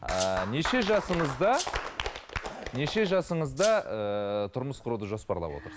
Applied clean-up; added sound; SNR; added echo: none; Rattle (instrument); 13 dB; none.